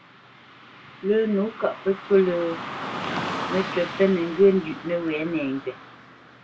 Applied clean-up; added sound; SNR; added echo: none; Car passing by / Traffic noise, roadway noise; 10 dB; reverberation time 0.2 s.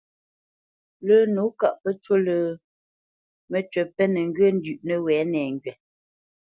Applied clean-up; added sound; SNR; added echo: none; none; none; none.